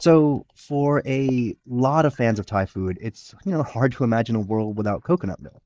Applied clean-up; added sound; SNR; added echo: neural mask model Resemble Enhance denoiser.